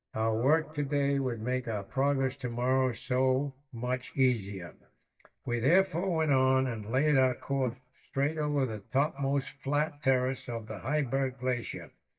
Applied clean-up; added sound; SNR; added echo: neural mask model DeepFilterNet 3.